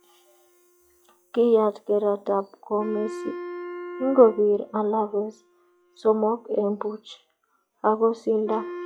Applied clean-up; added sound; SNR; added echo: classical method log-MMSE.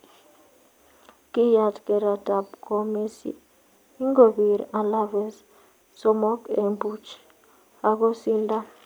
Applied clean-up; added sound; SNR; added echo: none; none; none; none.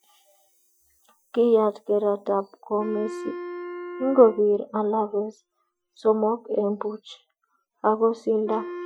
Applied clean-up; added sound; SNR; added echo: classical method Wiener filter.